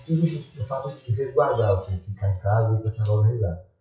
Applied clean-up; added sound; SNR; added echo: classical method WPE with log-MMSE.